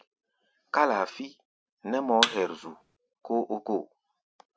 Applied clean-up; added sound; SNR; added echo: none; Thump, thud; 1 dB; none.